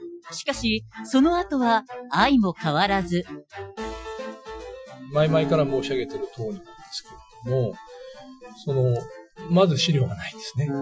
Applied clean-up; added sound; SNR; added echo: classical method Wiener filter.